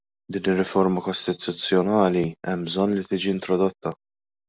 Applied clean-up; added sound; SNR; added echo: none; none; none; none.